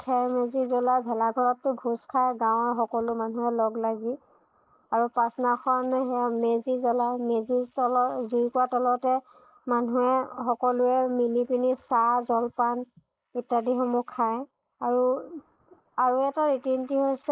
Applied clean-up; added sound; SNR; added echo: neural mask model Resemble Enhance denoiser.